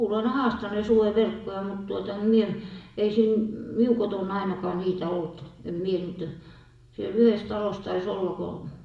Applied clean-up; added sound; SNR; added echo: none; none; none; reverberation time 0.7 s.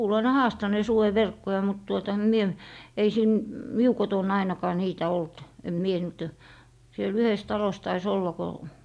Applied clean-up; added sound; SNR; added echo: none; none; none; none.